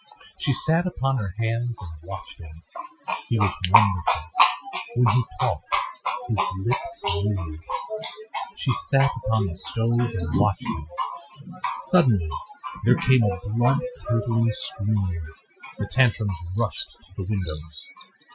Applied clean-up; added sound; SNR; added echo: classical method Wiener filter.